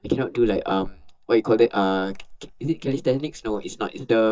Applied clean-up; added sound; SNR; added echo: neural mask model DeepFilterNet 3.